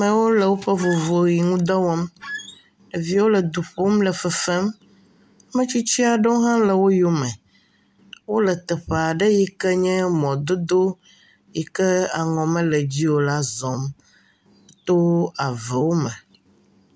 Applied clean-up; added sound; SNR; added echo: none; Squeak; 14 dB; none.